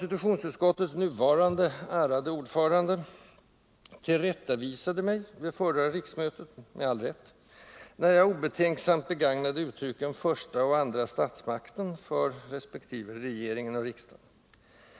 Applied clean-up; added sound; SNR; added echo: none; none; none; none.